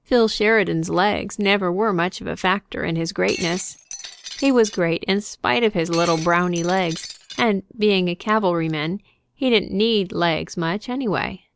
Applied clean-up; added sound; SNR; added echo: none; Shatter; 14 dB; none.